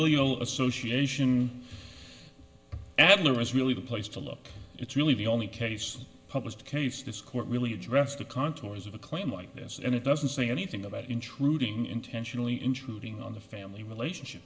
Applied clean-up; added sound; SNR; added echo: none; none; none; reverberation time 0.9 s.